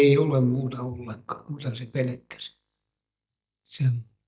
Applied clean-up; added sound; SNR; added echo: neural mask model DeepFilterNet 3.